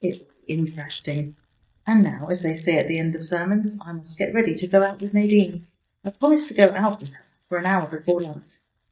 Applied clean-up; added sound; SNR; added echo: neural mask model DeepFilterNet 3.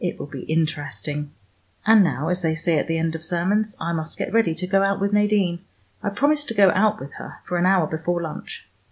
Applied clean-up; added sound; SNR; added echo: none; none; none; none.